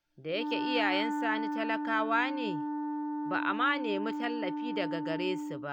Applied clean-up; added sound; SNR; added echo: none; Wind instrument, woodwind instrument; 0 dB; none.